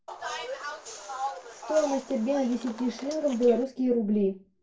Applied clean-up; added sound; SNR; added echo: none; Bus; 10 dB; reverberation time 0.2 s.